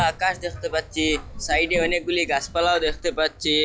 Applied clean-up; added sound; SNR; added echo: classical method log-MMSE.